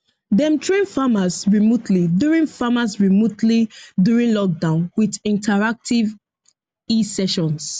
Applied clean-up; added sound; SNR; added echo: none; none; none; none.